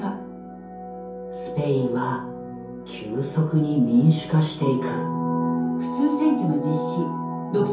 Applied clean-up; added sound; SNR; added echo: none; none; none; reverberation time 0.6 s.